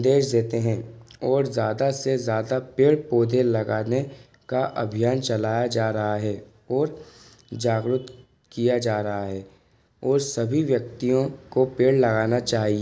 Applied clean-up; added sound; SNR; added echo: none; none; none; none.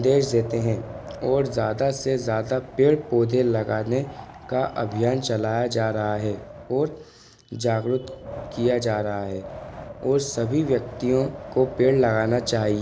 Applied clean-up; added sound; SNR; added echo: none; Wind; 15 dB; none.